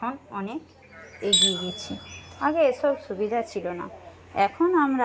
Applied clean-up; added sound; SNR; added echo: none; Tools; 4 dB; none.